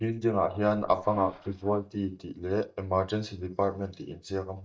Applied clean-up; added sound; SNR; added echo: neural mask model DeepFilterNet 3.